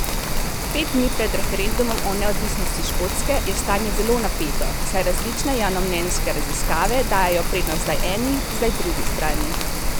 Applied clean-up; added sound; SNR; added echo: none; Rain; -3 dB; none.